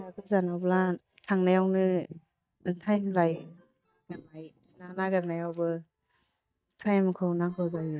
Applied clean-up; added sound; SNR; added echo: neural mask model DeepFilterNet 3.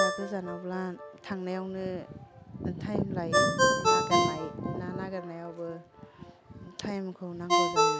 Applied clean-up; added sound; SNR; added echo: none; Ringtone; -5 dB; none.